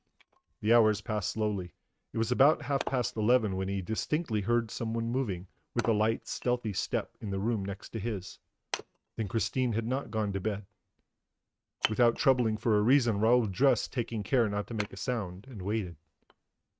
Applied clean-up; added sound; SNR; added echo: neural mask model RNNoise.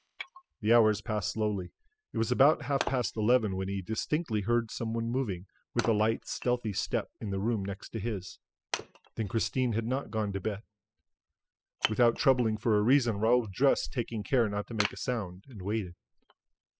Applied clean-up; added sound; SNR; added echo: classical method spectral subtraction.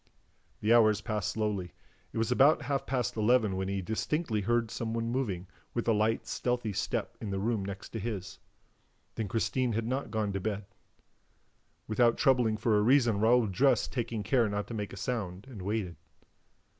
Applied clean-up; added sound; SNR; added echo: none; none; none; none.